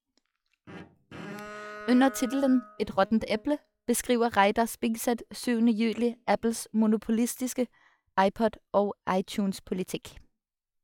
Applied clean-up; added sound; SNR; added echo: classical method log-MMSE.